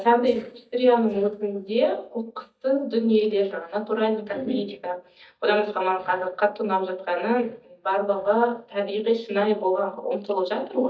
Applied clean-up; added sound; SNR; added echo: neural mask model DeepFilterNet 3.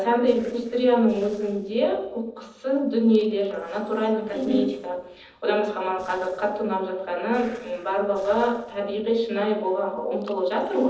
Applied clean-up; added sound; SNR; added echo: neural separator model SepFormer DNS4.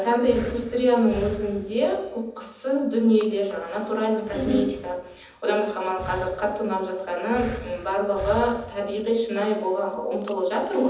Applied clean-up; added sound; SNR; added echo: none; Breathing; 17 dB; reverberation time 1.3 s.